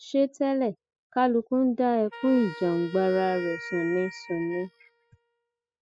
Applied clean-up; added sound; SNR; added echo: classical method spectral subtraction.